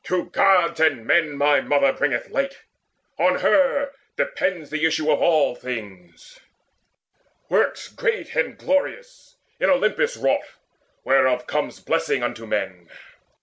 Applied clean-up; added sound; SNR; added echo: none; none; none; none.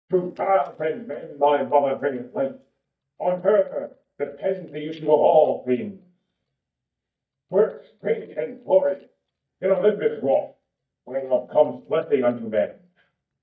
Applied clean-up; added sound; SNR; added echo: neural mask model DeepFilterNet 3.